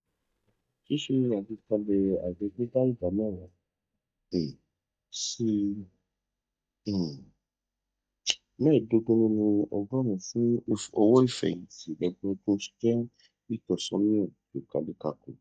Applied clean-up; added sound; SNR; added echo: neural mask model DeepFilterNet 3.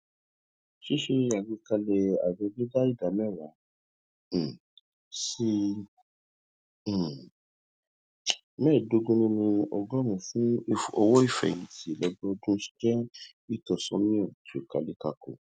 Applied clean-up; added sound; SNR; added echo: none; none; none; none.